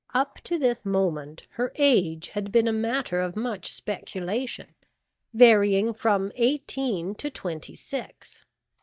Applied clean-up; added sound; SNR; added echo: neural mask model DeepFilterNet 3.